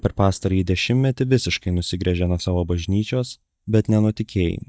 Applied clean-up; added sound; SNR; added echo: neural mask model DeepFilterNet 3.